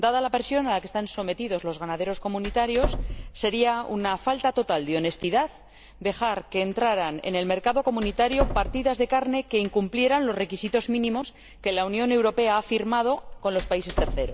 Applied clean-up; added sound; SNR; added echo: none; Door; 11 dB; none.